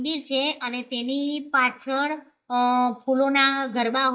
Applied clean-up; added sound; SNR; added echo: neural mask model DeepFilterNet 3.